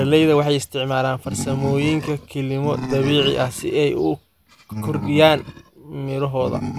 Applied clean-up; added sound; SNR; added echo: none; Animal; 10 dB; none.